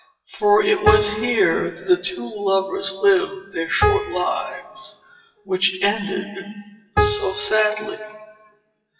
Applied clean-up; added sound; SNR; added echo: classical method WPE with log-MMSE.